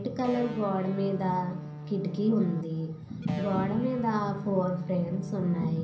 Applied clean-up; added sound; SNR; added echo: none; Electric guitar; 10 dB; reverberation time 0.6 s.